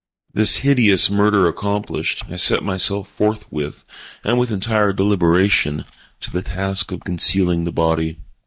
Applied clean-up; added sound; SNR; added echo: neural mask model DeepFilterNet 3.